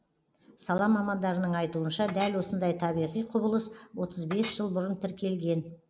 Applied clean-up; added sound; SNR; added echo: none; Chink, clink; 17 dB; none.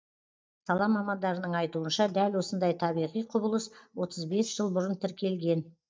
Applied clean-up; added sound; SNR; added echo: neural mask model DeepFilterNet 3.